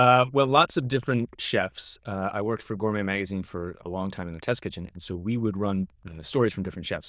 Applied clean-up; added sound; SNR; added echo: neural diffusion model UNIVERSE++.